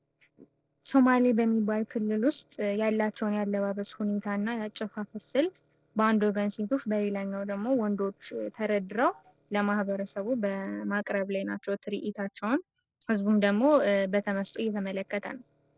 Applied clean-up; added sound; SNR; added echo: neural separator model SepFormer DNS4.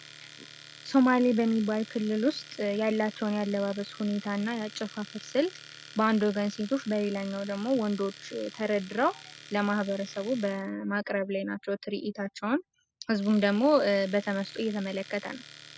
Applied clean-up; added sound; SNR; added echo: none; Domestic sounds, home sounds; 20 dB; none.